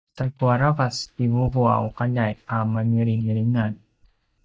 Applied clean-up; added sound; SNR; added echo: neural mask model DeepFilterNet 3.